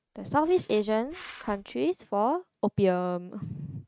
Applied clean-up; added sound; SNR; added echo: neural mask model RNNoise.